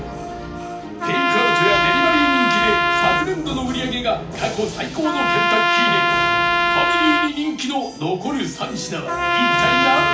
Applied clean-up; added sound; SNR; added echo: none; Trumpet; -3 dB; reverberation time 0.4 s.